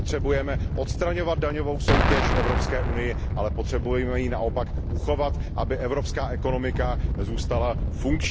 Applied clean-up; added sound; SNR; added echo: none; Animal + Explosion; -3 dB; none.